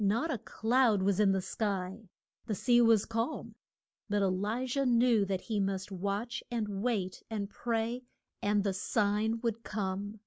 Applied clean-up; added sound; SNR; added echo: none; none; none; none.